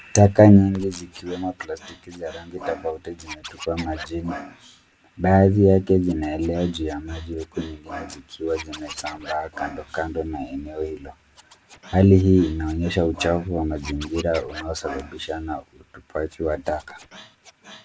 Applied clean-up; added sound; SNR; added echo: none; Scratching (performance technique); 19 dB; none.